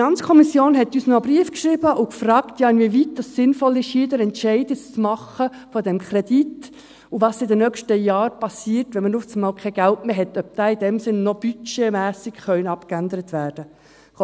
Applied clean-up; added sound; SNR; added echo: none; none; none; none.